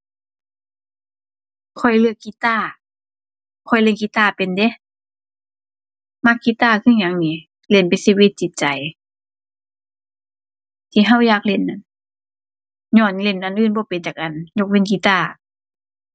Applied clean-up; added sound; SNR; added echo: none; none; none; none.